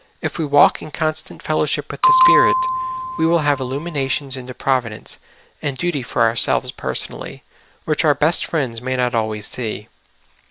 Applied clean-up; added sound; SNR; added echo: none; Bell; -2 dB; none.